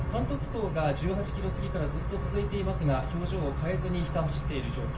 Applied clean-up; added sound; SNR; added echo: none; none; none; reverberation time 0.3 s.